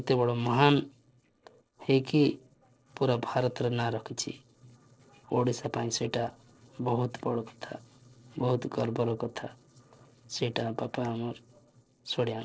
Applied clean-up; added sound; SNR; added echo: neural separator model SepFormer DNS4.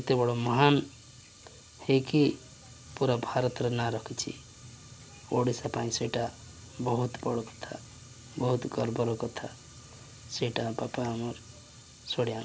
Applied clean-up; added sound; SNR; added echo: none; Fire; 19 dB; none.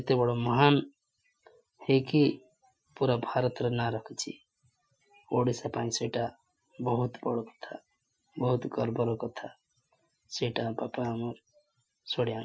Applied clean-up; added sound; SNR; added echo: classical method Wiener filter.